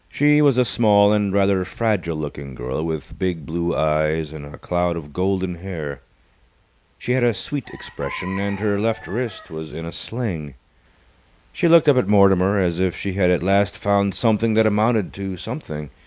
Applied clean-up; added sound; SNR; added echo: none; Chicken, rooster; 17 dB; none.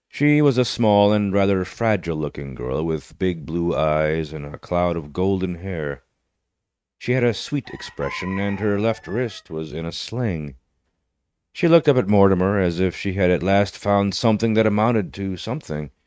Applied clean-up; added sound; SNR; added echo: neural mask model RNNoise.